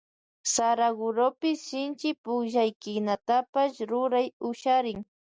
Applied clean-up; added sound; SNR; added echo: none; none; none; none.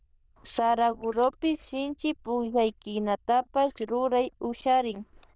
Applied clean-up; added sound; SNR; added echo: neural diffusion model UNIVERSE++.